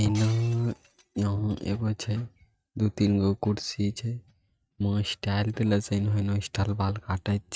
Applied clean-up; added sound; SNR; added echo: neural mask model RNNoise.